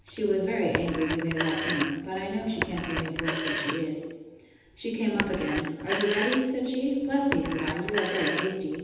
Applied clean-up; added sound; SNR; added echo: none; Telephone; 5 dB; reverberation time 1.1 s.